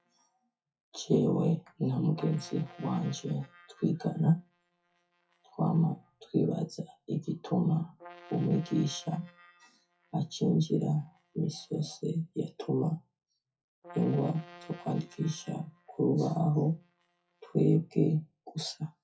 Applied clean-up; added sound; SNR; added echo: classical method WPE with log-MMSE.